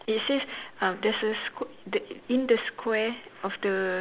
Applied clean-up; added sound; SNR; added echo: none; none; none; none.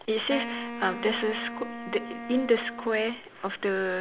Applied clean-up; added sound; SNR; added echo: none; Wind instrument, woodwind instrument; 10 dB; none.